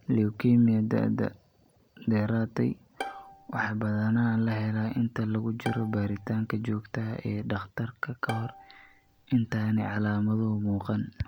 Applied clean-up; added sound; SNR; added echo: none; Bowed string instrument; 16 dB; none.